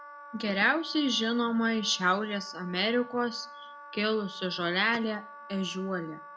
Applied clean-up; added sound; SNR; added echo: none; Wind instrument, woodwind instrument; 16 dB; reverberation time 0.3 s.